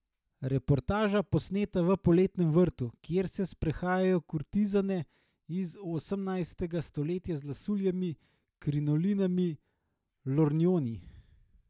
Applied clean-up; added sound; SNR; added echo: none; none; none; none.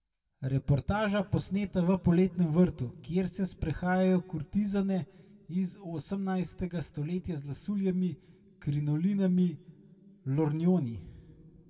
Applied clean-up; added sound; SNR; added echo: none; none; none; reverberation time 1.4 s.